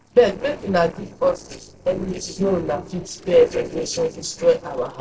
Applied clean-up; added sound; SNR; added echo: neural separator model SepFormer DNS4.